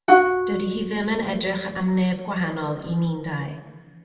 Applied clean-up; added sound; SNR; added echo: none; Plucked string instrument; -4 dB; reverberation time 1.4 s.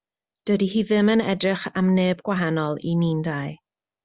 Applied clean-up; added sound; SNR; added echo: none; none; none; none.